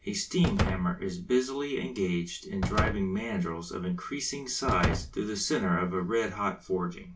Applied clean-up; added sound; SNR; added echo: none; Slam; 5 dB; reverberation time 0.2 s.